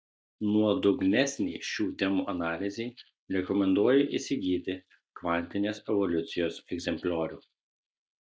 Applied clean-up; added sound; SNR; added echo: neural mask model DeepFilterNet 3.